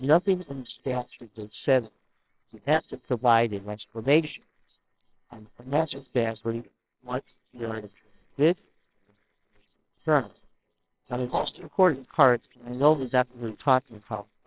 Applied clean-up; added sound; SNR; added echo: neural separator model SepFormer WHAMR!.